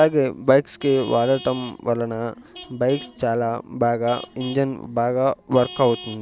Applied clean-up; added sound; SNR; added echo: none; Vehicle horn, car horn, honking / Truck; 19 dB; none.